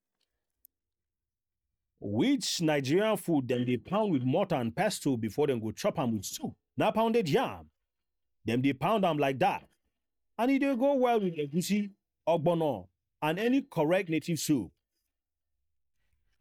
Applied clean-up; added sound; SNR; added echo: neural mask model DeepFilterNet 3.